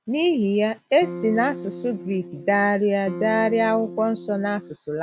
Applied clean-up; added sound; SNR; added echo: none; Electric guitar / Strum; 12 dB; none.